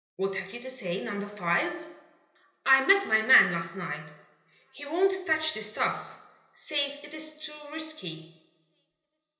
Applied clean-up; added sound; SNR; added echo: none; none; none; reverberation time 1.4 s.